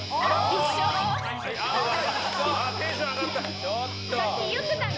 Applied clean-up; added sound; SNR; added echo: none; Guitar; 7 dB; none.